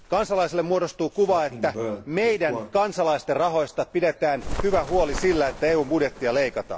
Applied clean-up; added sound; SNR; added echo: none; Bird; 11 dB; none.